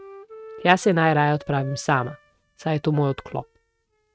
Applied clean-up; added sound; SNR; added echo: neural mask model RNNoise.